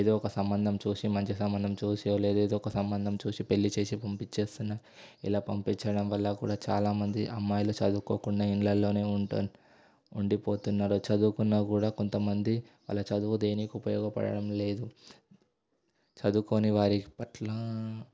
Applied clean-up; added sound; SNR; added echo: none; none; none; none.